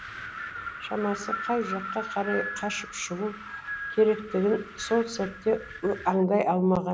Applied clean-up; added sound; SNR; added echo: none; Wind; 10 dB; none.